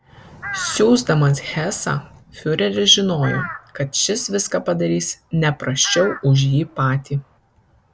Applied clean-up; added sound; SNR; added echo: none; Crow; 15 dB; none.